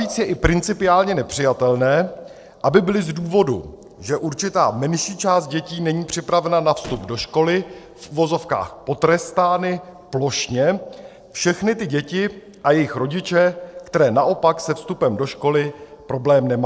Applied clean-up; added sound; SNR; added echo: neural separator model SepFormer DNS4.